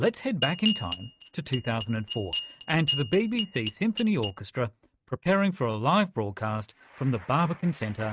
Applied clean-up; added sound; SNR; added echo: neural mask model RNNoise.